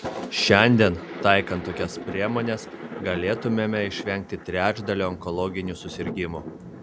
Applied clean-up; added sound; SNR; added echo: none; Thunder; 11 dB; none.